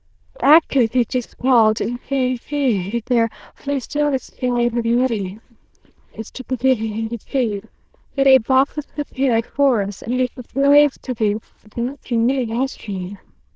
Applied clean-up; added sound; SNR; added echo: neural diffusion model UNIVERSE++.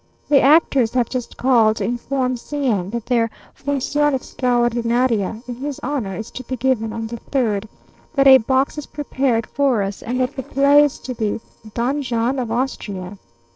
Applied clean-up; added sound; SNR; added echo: neural separator model SepFormer DNS4.